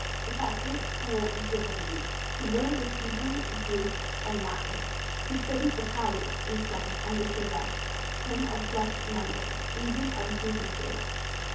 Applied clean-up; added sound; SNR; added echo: none; Idling; -2 dB; reverberation time 0.6 s.